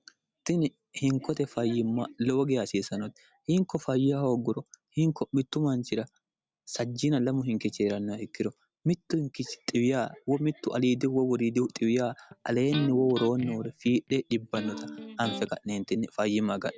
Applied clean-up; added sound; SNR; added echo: none; Electric guitar; 12 dB; none.